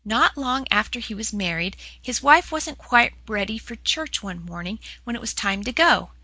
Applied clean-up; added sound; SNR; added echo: none; none; none; none.